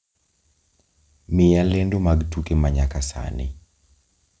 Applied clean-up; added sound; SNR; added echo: none; none; none; none.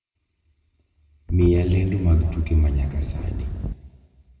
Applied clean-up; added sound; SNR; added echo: none; Wind; 7 dB; reverberation time 2.1 s.